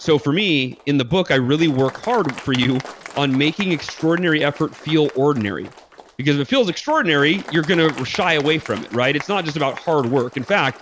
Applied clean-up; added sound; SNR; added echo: none; Applause; 18 dB; none.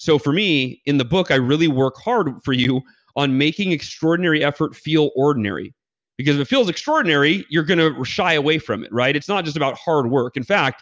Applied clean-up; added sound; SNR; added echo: none; none; none; none.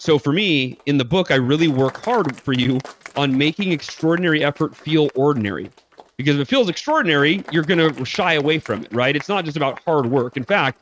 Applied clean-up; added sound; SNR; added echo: neural mask model RNNoise.